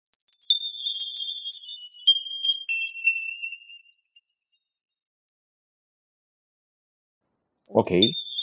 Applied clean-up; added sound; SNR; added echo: classical method spectral subtraction.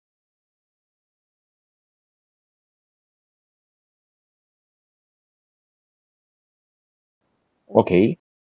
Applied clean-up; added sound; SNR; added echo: none; none; none; none.